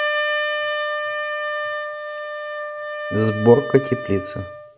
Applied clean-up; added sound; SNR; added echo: none; Wind instrument, woodwind instrument; 2 dB; none.